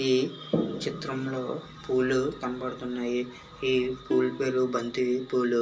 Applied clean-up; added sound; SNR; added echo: none; Plucked string instrument; 10 dB; reverberation time 0.2 s.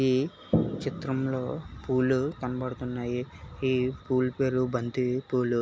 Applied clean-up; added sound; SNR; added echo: none; none; none; none.